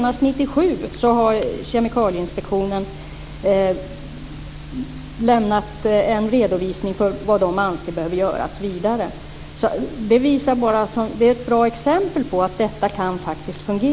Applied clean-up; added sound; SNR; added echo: none; none; none; none.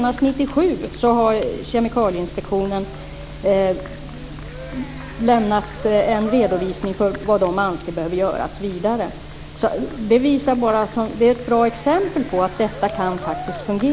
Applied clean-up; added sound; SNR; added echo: none; Cheering; 17 dB; none.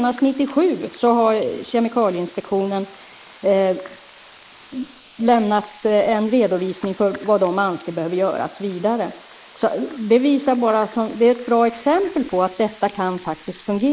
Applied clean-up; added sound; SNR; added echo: neural mask model Resemble Enhance denoiser.